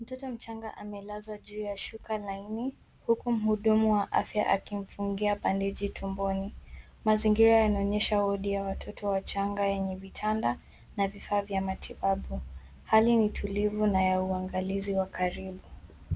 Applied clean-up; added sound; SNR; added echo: none; none; none; none.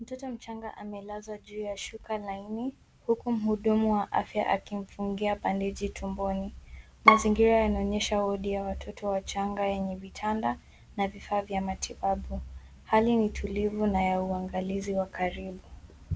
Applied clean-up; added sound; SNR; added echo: none; Bowed string instrument; -2 dB; none.